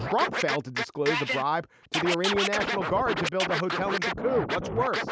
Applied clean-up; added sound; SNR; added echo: none; Scratching (performance technique); 2 dB; none.